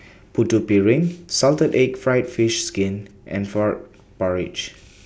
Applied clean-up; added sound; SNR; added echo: none; none; none; none.